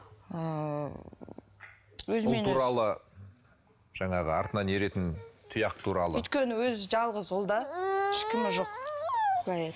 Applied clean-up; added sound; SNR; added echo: none; none; none; none.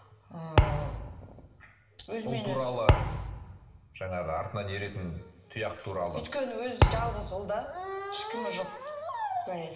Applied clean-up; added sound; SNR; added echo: none; Thump, thud; -4 dB; reverberation time 1.0 s.